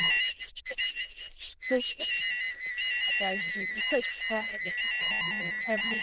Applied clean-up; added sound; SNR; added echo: neural diffusion model UNIVERSE++.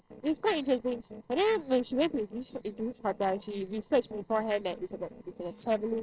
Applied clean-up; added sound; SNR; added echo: neural separator model SepFormer DNS4.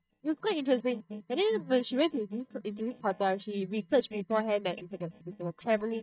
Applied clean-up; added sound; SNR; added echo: neural mask model DeepFilterNet 3.